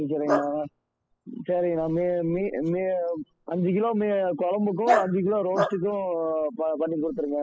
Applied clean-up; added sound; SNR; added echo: classical method spectral subtraction.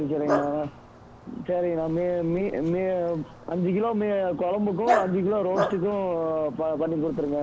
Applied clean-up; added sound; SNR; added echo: none; Dog; 7 dB; none.